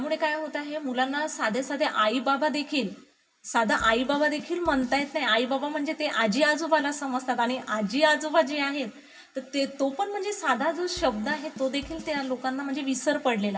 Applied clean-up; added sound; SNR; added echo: none; Drum kit; 20 dB; reverberation time 0.4 s.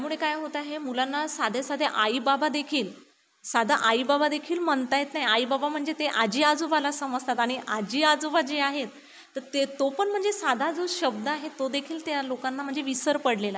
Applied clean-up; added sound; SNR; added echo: none; none; none; none.